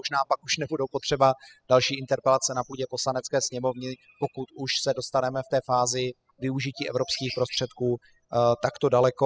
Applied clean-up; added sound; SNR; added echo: classical method spectral subtraction.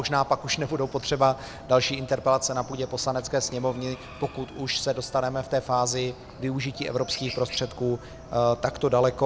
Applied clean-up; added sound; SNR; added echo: none; Chicken, rooster; 16 dB; none.